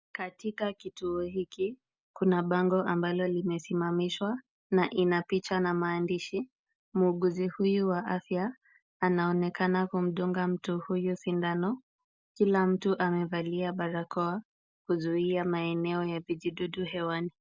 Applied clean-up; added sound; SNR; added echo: none; none; none; none.